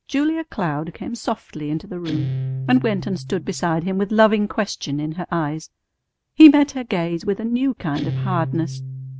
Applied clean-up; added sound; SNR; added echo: none; Guitar; 11 dB; none.